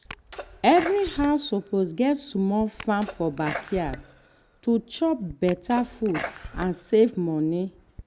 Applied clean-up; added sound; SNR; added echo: none; Sneeze; 14 dB; none.